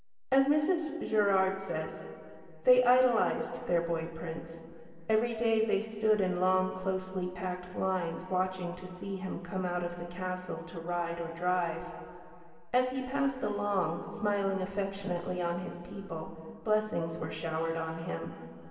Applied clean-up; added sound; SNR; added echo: none; none; none; reverberation time 2.5 s.